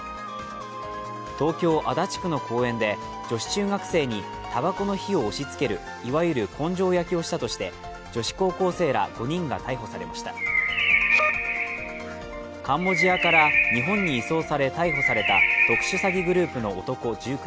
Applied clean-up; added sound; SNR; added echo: none; Bird; -2 dB; none.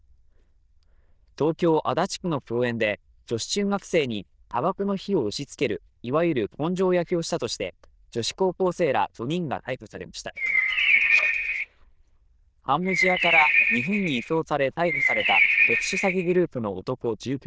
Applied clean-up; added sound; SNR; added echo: neural diffusion model UNIVERSE++.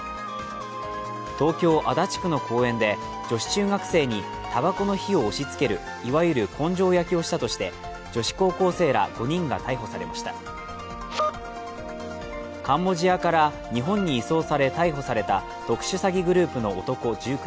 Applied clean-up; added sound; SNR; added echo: none; none; none; none.